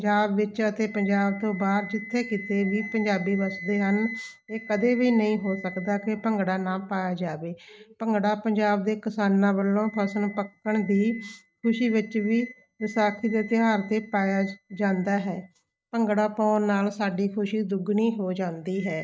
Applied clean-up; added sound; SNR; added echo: neural mask model RNNoise.